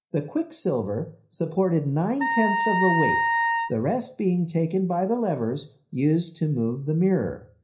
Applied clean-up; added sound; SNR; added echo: none; Wind instrument, woodwind instrument; 0 dB; reverberation time 0.4 s.